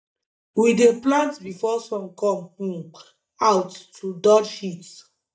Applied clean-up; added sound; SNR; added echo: neural mask model DeepFilterNet 3.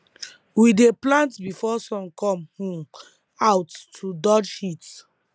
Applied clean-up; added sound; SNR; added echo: none; none; none; none.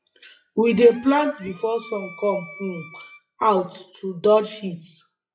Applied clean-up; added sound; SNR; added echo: classical method WPE with log-MMSE.